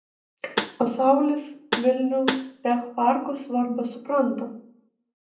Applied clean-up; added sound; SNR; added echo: none; Snare drum; 5 dB; reverberation time 0.6 s.